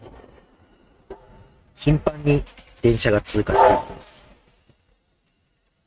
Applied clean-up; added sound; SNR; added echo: neural mask model RNNoise.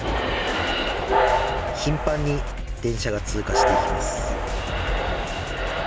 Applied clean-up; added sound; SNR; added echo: none; Train; 0 dB; none.